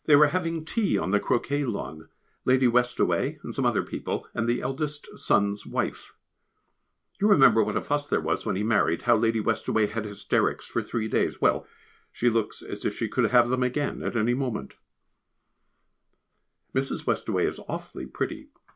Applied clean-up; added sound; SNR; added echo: none; none; none; none.